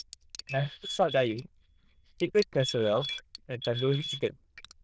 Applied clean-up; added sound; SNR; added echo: neural diffusion model UNIVERSE++.